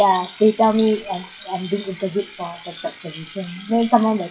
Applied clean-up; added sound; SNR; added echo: classical method WPE with log-MMSE.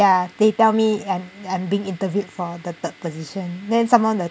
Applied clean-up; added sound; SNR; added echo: none; none; none; none.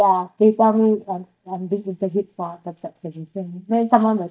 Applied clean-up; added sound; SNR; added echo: neural mask model DeepFilterNet 3.